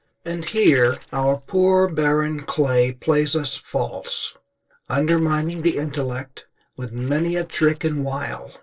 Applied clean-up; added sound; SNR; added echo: neural separator model SepFormer DNS4.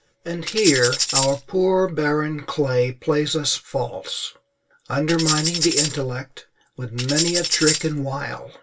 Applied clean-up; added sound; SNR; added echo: none; Tambourine; 2 dB; reverberation time 0.1 s.